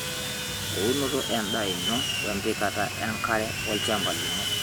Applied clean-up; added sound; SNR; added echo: none; Sawing; 0 dB; none.